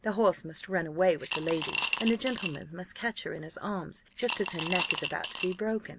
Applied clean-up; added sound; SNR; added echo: none; Coin (dropping) / Glass; 0 dB; none.